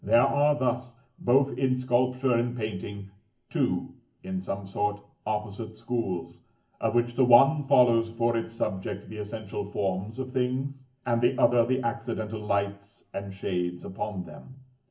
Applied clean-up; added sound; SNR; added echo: none; none; none; reverberation time 0.3 s.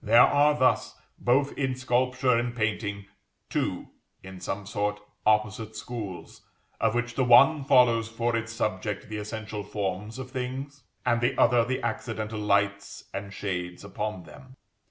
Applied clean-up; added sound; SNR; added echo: none; none; none; none.